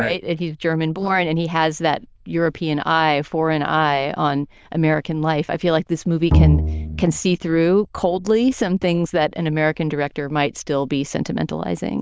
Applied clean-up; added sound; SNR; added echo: neural diffusion model UNIVERSE++.